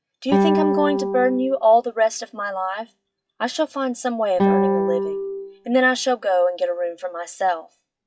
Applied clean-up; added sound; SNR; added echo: classical method log-MMSE.